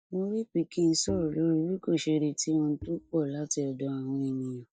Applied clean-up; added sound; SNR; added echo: neural mask model DeepFilterNet 3.